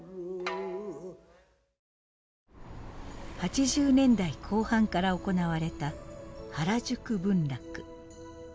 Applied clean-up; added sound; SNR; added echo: none; none; none; none.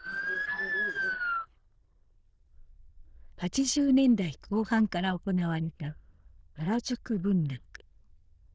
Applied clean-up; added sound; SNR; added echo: neural diffusion model UNIVERSE++.